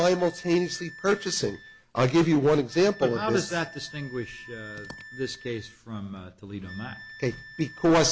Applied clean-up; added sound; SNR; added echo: none; Wind instrument, woodwind instrument; 19 dB; none.